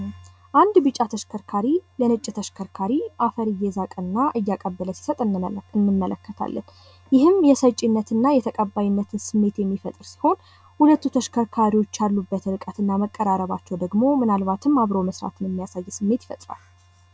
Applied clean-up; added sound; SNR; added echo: none; none; none; none.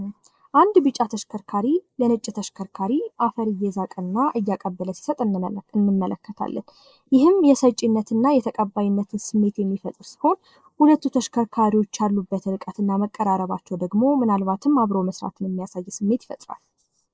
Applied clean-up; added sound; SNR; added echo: neural mask model Resemble Enhance denoiser.